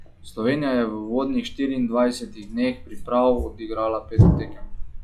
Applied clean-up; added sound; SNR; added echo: classical method log-MMSE.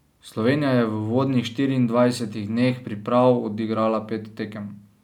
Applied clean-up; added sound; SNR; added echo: none; none; none; none.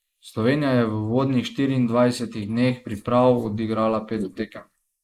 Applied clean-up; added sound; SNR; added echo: neural mask model Resemble Enhance denoiser.